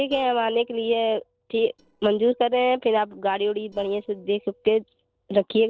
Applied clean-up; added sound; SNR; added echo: neural separator model SepFormer DNS4.